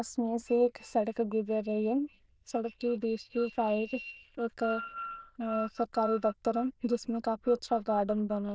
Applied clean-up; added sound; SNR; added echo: neural diffusion model UNIVERSE++.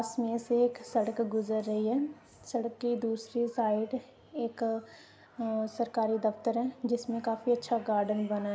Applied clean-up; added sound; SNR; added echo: none; none; none; none.